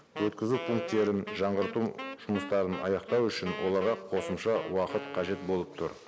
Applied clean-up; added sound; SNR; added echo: none; Wind instrument, woodwind instrument; 11 dB; none.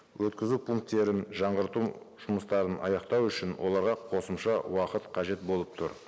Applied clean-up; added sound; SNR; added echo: none; none; none; none.